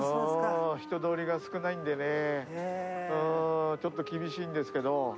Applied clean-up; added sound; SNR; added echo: none; Wind instrument, woodwind instrument; 14 dB; none.